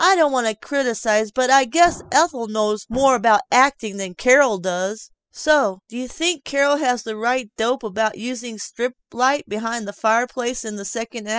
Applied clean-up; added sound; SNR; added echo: classical method spectral subtraction.